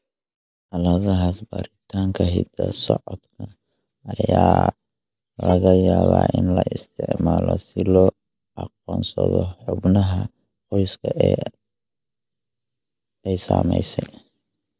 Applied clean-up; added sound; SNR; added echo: neural mask model DeepFilterNet 3.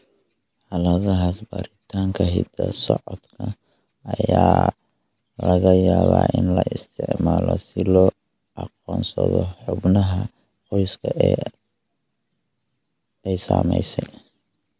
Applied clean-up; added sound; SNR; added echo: none; none; none; none.